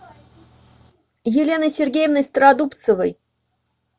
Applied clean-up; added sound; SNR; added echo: none; none; none; none.